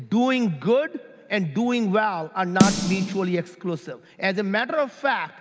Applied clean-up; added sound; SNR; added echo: none; Snare drum; 2 dB; none.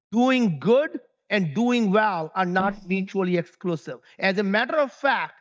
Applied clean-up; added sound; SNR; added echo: neural mask model DeepFilterNet 3.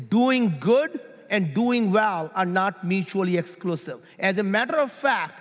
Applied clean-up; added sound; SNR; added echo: none; none; none; none.